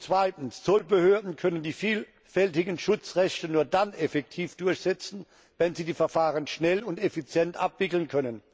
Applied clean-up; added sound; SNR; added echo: none; none; none; none.